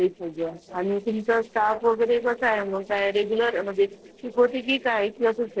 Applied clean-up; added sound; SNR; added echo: neural separator model SepFormer DNS4.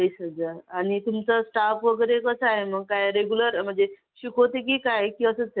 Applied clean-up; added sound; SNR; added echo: none; none; none; none.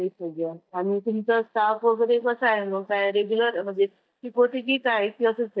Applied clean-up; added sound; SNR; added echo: neural mask model DeepFilterNet 3.